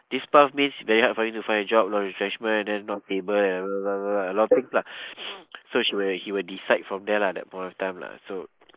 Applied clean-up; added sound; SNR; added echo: neural mask model Resemble Enhance denoiser.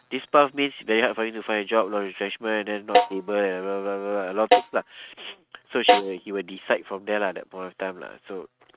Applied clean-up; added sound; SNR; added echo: neural mask model RNNoise.